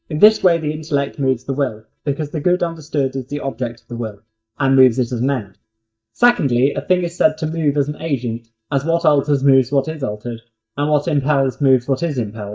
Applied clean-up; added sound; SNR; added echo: neural mask model DeepFilterNet 3.